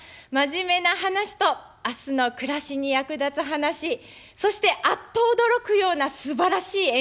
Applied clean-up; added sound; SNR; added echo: none; none; none; none.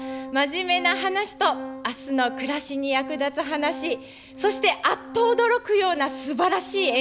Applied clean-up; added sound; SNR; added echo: none; Organ; 13 dB; none.